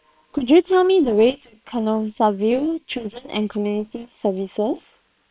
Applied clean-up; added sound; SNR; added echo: neural separator model SepFormer WHAM!.